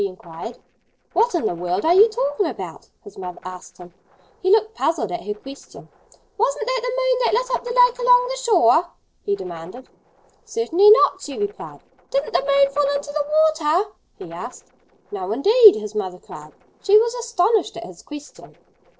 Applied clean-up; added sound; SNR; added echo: neural separator model SepFormer DNS4.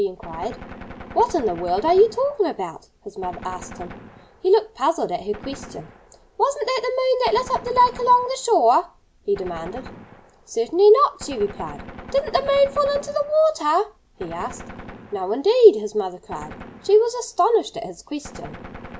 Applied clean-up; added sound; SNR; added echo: none; Gunshot, gunfire; 18 dB; none.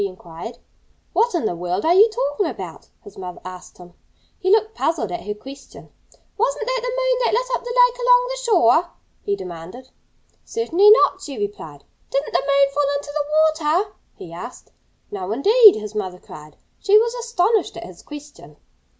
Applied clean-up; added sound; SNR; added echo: none; none; none; none.